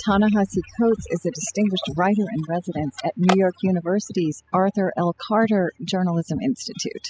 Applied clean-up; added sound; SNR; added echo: classical method spectral subtraction.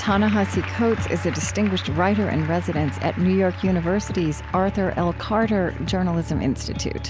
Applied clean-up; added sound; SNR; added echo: none; none; none; none.